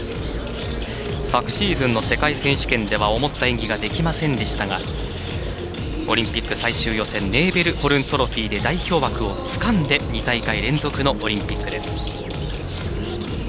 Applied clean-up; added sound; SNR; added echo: none; Animal; 19 dB; none.